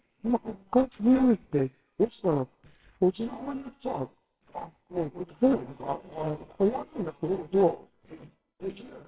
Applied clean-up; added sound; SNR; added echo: neural separator model SepFormer WHAMR!.